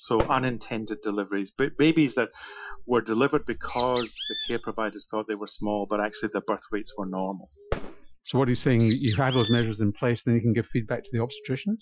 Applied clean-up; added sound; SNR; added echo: classical method Wiener filter.